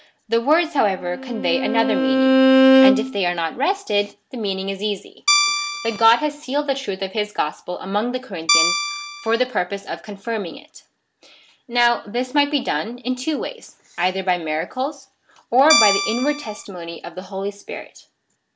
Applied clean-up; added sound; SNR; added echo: none; Guitar + Bowed string instrument; -4 dB; none.